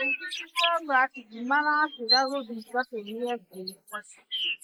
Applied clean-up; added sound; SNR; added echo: neural mask model Resemble Enhance denoiser.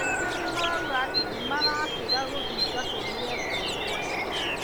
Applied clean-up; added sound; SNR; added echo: none; Chirp, tweet + Bird vocalization, bird call, bird song; -5 dB; none.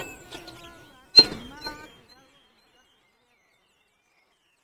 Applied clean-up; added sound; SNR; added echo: neural mask model RNNoise.